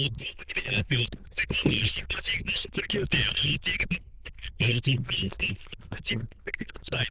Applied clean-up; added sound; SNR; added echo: neural diffusion model UNIVERSE++.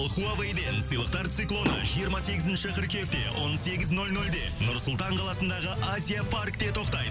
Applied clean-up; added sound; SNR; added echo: none; Fireworks; 14 dB; none.